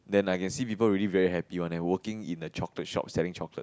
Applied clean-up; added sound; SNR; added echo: none; none; none; none.